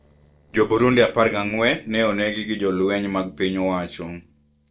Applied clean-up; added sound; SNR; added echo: neural separator model SepFormer DNS4.